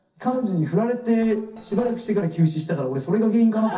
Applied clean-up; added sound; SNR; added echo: neural separator model SepFormer DNS4.